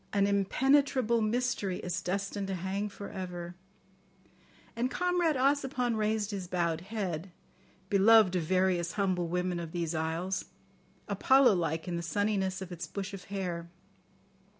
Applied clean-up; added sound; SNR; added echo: none; none; none; none.